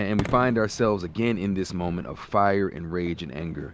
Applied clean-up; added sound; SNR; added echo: none; Fireworks; 13 dB; none.